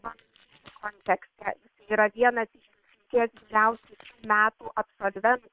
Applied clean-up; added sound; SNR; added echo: neural separator model SepFormer WHAM!.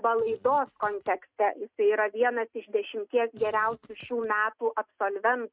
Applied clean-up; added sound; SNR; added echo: neural mask model RNNoise.